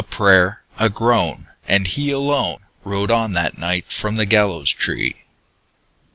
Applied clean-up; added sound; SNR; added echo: none; none; none; none.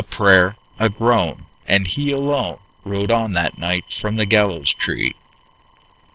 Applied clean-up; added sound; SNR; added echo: neural separator model SepFormer DNS4.